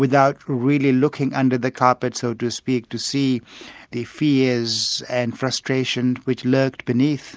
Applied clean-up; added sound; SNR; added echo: none; none; none; none.